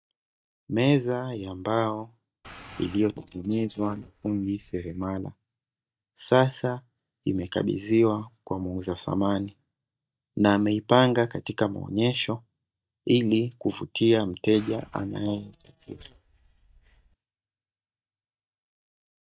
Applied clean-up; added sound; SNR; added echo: neural mask model DeepFilterNet 3.